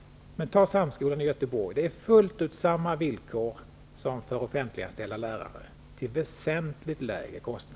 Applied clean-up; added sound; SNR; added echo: none; none; none; none.